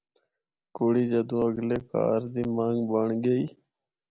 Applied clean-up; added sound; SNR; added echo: none; none; none; none.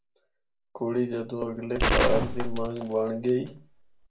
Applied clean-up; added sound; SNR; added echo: none; Gunshot, gunfire; -2 dB; reverberation time 0.2 s.